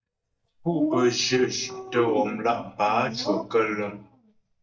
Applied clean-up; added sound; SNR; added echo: neural mask model DeepFilterNet 3.